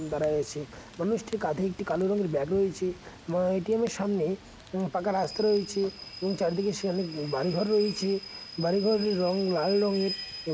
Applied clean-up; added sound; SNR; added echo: none; Rain / Train; 14 dB; none.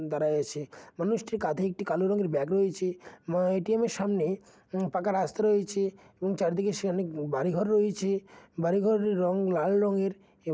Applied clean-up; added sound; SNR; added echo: none; none; none; none.